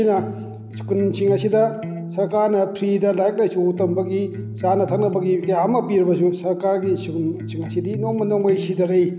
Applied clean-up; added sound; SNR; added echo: none; Electric guitar; 11 dB; none.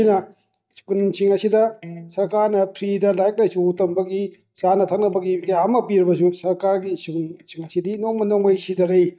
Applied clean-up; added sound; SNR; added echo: neural mask model DeepFilterNet 3.